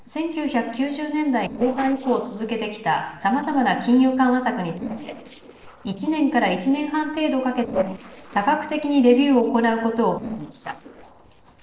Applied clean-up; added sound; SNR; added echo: neural separator model SepFormer DNS4.